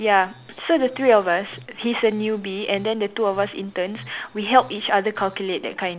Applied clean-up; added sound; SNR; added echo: none; none; none; none.